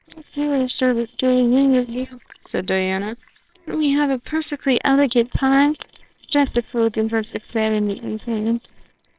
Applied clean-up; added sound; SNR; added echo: neural separator model SepFormer WHAMR!.